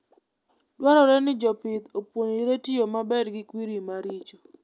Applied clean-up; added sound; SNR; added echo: none; none; none; none.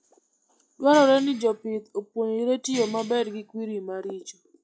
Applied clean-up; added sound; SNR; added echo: classical method log-MMSE.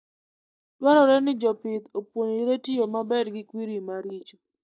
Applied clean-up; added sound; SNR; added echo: neural mask model DeepFilterNet 3.